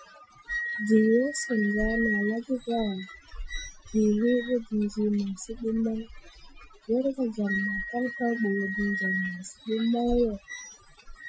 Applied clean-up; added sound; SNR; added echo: classical method Wiener filter.